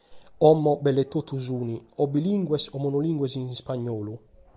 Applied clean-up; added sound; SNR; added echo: none; none; none; none.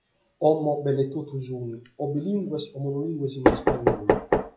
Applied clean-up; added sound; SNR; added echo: classical method WPE with log-MMSE.